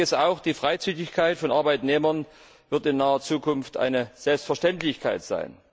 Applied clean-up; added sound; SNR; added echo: none; none; none; none.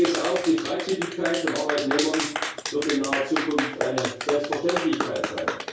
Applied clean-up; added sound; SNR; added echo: none; Clapping; 4 dB; reverberation time 0.6 s.